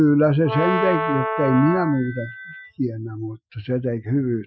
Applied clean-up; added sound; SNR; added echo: classical method Wiener filter.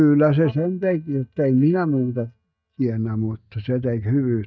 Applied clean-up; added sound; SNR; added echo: neural mask model DeepFilterNet 3.